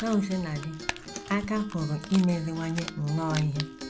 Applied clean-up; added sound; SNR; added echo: none; Acoustic guitar + Crumpling, crinkling; 10 dB; none.